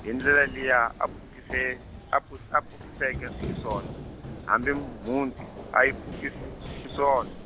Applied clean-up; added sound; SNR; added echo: none; Run; 11 dB; none.